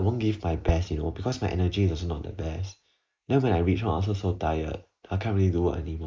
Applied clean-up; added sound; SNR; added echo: neural mask model Resemble Enhance denoiser.